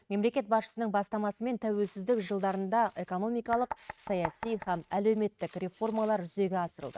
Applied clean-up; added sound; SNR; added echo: neural mask model RNNoise.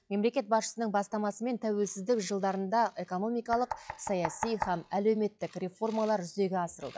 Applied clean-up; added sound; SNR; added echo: classical method log-MMSE.